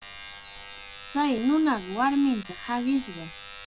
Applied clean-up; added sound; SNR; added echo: none; Alarm; 16 dB; none.